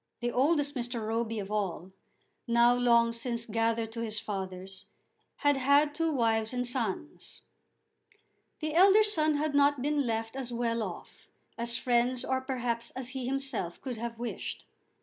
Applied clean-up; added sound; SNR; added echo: none; none; none; none.